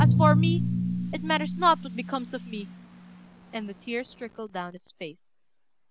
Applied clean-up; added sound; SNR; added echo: none; Drum; -2 dB; none.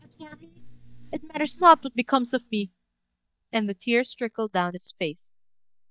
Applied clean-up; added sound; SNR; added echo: neural mask model DeepFilterNet 3.